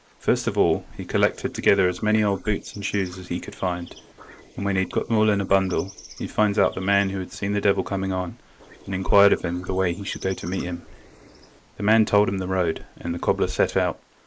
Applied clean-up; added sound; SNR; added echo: neural mask model Resemble Enhance denoiser.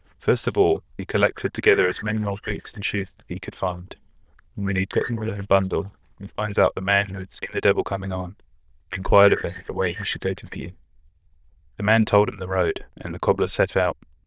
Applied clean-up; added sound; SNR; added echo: neural diffusion model UNIVERSE++.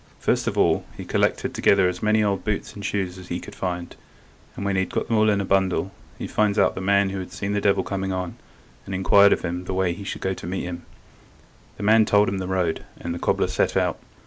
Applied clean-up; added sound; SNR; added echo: none; none; none; none.